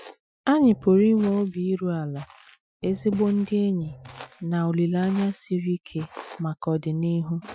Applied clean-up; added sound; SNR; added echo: classical method Wiener filter.